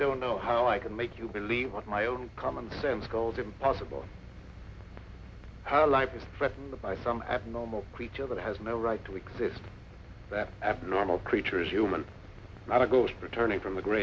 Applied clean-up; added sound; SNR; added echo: none; none; none; none.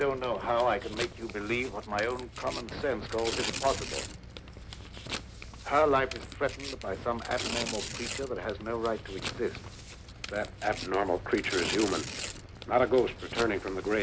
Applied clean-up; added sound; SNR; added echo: none; Tearing; 10 dB; none.